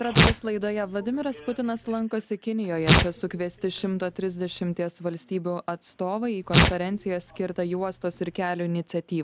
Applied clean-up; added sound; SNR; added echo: none; Tearing; -2 dB; none.